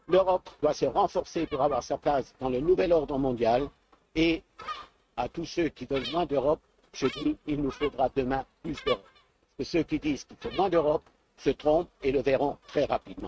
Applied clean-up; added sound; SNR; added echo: neural mask model RNNoise.